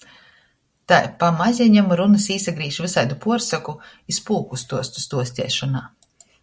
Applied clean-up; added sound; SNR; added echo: none; none; none; none.